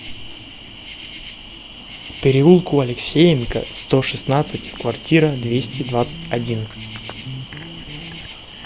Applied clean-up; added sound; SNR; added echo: none; Cricket + Electric guitar; 13 dB; none.